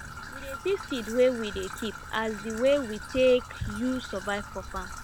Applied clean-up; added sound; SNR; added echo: none; Trickle, dribble / Traffic noise, roadway noise; 11 dB; none.